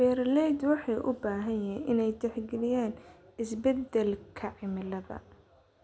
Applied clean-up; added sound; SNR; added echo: none; none; none; none.